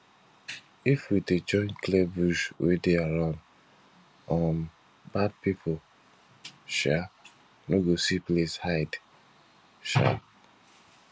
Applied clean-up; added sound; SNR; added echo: none; none; none; none.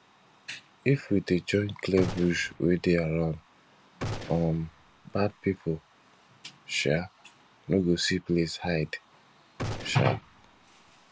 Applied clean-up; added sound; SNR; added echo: none; Gunshot, gunfire; 10 dB; none.